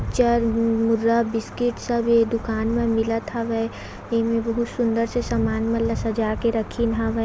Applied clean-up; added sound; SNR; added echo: none; none; none; none.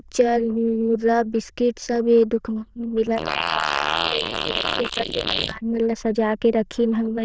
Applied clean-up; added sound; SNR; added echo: neural diffusion model UNIVERSE++.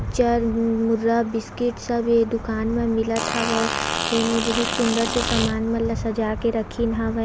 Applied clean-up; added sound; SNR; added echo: none; Fart; 4 dB; none.